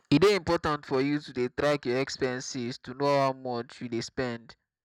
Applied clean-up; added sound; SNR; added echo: none; none; none; none.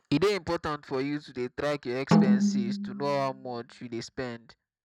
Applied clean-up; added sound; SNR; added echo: none; Snare drum; -4 dB; none.